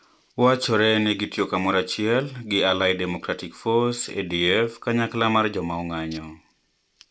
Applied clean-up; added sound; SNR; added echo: none; none; none; none.